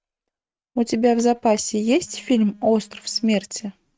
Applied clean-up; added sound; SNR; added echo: neural mask model RNNoise.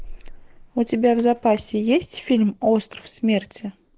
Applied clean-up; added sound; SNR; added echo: neural mask model Resemble Enhance denoiser.